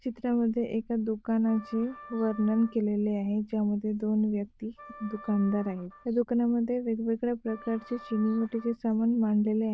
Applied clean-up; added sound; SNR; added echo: neural diffusion model UNIVERSE++.